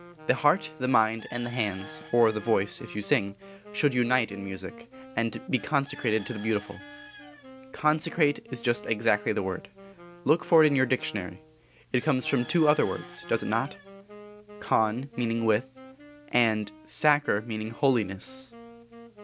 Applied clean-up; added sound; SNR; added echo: none; Wind instrument, woodwind instrument + Bird / Chicken, rooster; 18 dB; none.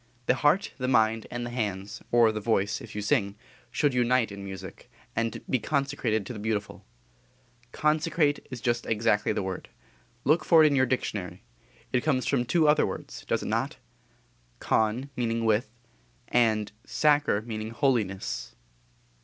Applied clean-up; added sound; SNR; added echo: none; none; none; none.